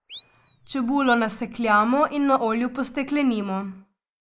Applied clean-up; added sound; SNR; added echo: neural mask model Resemble Enhance denoiser.